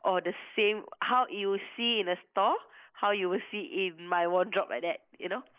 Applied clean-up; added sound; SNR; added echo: neural mask model Resemble Enhance denoiser.